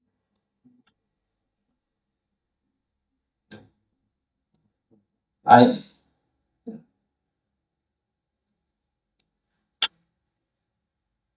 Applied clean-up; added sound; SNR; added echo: neural mask model DeepFilterNet 3.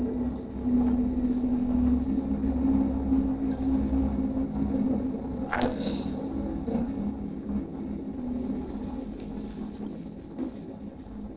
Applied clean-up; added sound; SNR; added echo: neural separator model SepFormer DNS4.